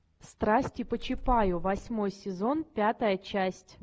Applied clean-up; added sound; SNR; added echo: none; Bird; 6 dB; none.